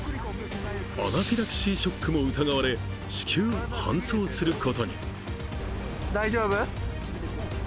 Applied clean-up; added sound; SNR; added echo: none; none; none; none.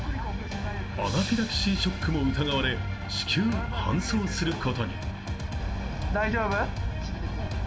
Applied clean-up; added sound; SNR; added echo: none; Organ; 18 dB; reverberation time 0.6 s.